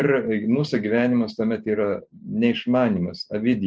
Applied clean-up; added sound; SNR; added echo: none; none; none; none.